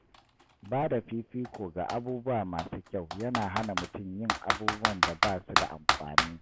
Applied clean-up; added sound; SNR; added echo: none; Computer keyboard; -2 dB; none.